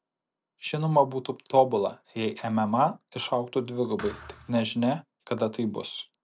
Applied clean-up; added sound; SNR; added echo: none; Thump, thud; 19 dB; none.